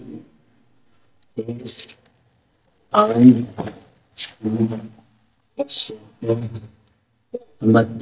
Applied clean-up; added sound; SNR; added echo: neural mask model DeepFilterNet 3.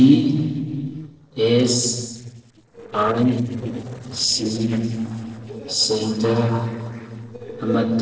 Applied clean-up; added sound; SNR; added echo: neural separator model SepFormer DNS4.